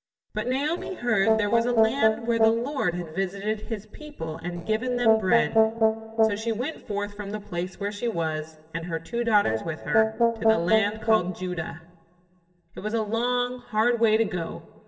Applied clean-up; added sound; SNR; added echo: neural separator model SepFormer DNS4.